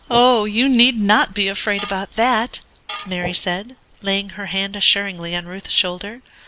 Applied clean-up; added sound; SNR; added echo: none; Whoosh, swoosh, swish + Tools; 12 dB; none.